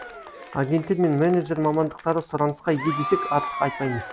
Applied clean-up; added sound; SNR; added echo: none; Applause / Crowd / Cheering; 10 dB; none.